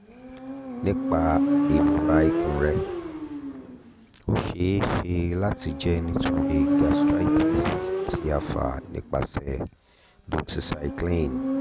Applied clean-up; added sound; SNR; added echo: none; Motorcycle; -1 dB; none.